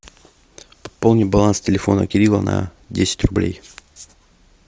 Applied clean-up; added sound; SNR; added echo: none; none; none; none.